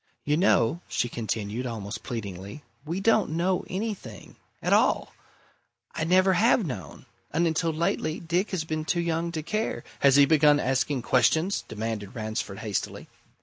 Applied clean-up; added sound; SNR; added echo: none; none; none; none.